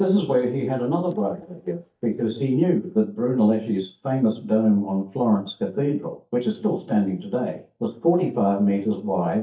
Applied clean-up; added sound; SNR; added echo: neural mask model DeepFilterNet 3.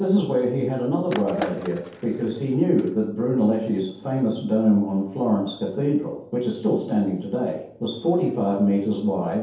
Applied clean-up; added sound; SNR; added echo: none; Skateboard; 13 dB; reverberation time 0.7 s.